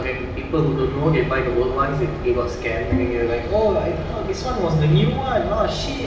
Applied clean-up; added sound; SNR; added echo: none; Bowed string instrument; 7 dB; reverberation time 0.9 s.